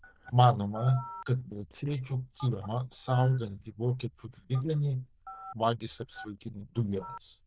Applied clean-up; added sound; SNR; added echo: neural diffusion model UNIVERSE++.